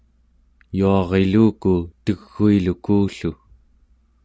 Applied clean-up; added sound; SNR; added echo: none; none; none; none.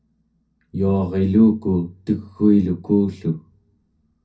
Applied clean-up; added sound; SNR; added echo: none; none; none; reverberation time 0.3 s.